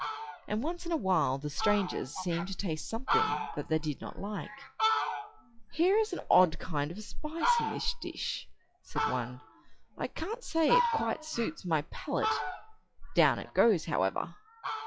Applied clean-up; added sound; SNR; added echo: classical method log-MMSE.